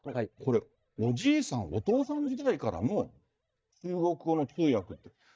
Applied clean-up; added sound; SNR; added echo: neural mask model DeepFilterNet 3.